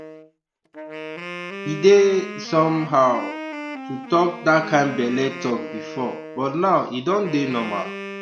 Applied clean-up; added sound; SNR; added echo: none; Wind instrument, woodwind instrument; 12 dB; none.